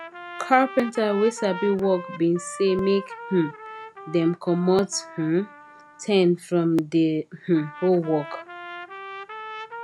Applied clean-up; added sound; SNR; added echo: none; Trumpet; 15 dB; none.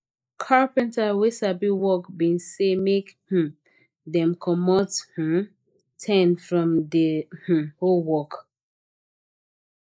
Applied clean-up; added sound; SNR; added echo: neural mask model Resemble Enhance denoiser.